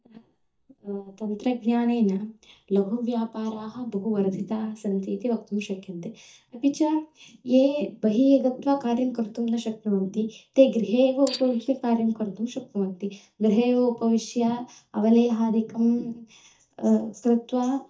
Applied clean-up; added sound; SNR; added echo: neural mask model DeepFilterNet 3.